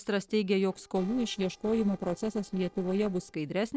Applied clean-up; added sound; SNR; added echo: neural separator model SepFormer DNS4.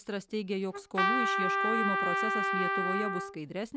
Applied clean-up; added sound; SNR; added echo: none; Trumpet; -5 dB; none.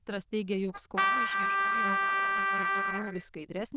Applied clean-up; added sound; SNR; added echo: neural diffusion model UNIVERSE++.